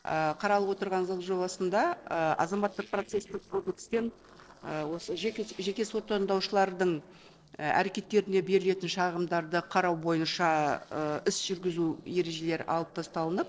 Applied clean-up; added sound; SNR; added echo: neural separator model SepFormer DNS4.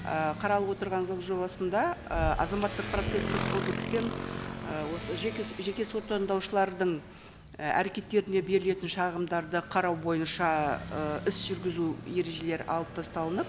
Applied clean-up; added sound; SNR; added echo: none; Motorcycle; 9 dB; none.